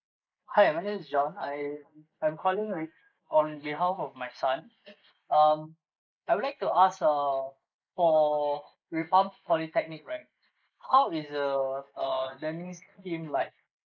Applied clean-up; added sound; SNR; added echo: neural mask model Resemble Enhance denoiser.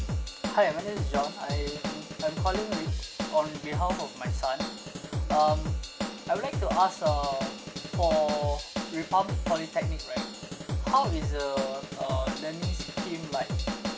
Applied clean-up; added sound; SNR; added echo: none; Drum / Drum kit; 2 dB; none.